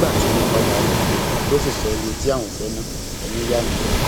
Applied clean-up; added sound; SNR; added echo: none; Waves, surf; -4 dB; none.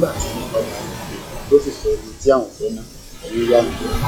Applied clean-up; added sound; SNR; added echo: classical method log-MMSE.